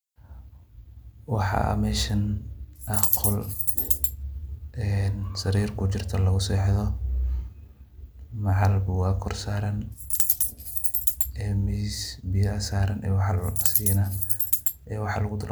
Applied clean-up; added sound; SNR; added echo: none; Coin (dropping); -1 dB; none.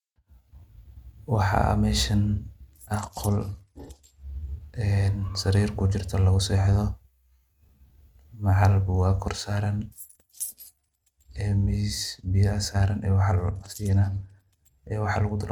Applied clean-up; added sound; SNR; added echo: neural mask model RNNoise.